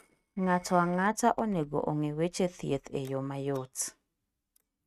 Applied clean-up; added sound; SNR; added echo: neural mask model RNNoise.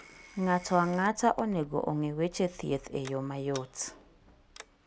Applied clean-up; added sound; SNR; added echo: none; Telephone; 19 dB; none.